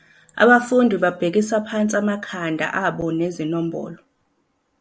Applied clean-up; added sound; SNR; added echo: none; none; none; none.